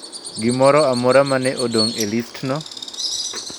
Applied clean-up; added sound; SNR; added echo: none; Bird vocalization, bird call, bird song; 9 dB; none.